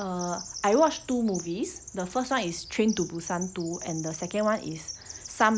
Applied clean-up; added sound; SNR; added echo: none; Bird vocalization, bird call, bird song; 14 dB; none.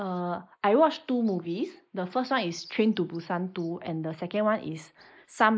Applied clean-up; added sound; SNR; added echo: neural mask model Resemble Enhance denoiser.